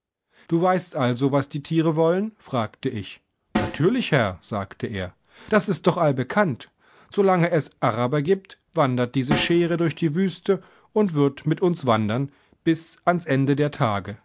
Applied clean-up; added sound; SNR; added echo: none; Snare drum; 11 dB; none.